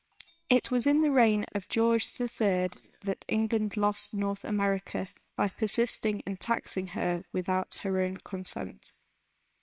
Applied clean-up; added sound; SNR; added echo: neural separator model SepFormer WHAMR!.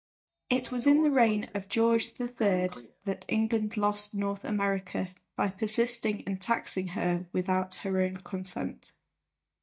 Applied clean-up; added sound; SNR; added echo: neural mask model DeepFilterNet 3.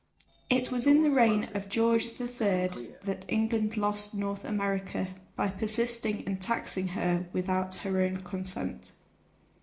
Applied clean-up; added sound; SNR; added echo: neural separator model SepFormer DNS4.